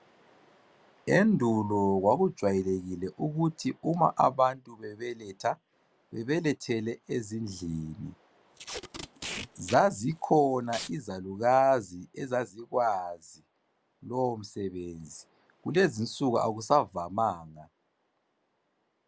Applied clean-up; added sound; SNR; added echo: none; Packing tape, duct tape; 14 dB; none.